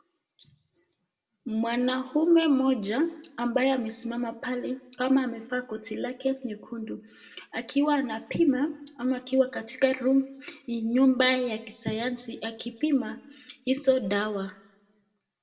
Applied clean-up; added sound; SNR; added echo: none; none; none; reverberation time 0.6 s.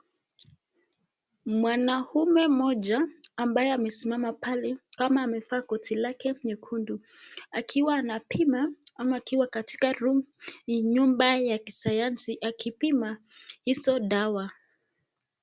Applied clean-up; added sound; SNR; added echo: none; none; none; none.